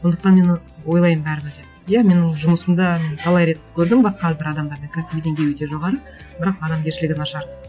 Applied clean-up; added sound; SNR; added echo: none; none; none; none.